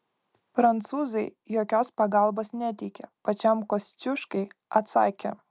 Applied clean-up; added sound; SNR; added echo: none; none; none; none.